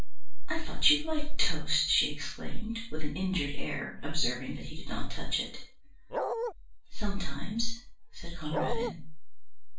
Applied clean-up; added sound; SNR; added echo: none; Bark; 7 dB; reverberation time 0.3 s.